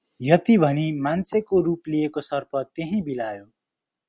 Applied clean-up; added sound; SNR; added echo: none; none; none; none.